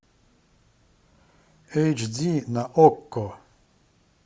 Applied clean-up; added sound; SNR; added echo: none; none; none; none.